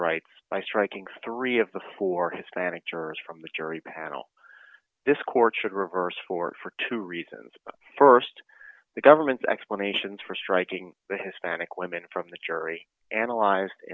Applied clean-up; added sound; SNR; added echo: none; none; none; none.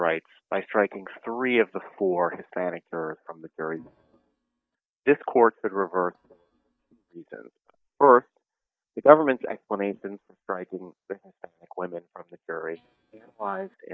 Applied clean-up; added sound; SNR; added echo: neural mask model DeepFilterNet 3.